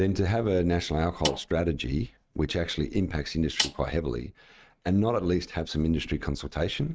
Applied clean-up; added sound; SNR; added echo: neural mask model RNNoise.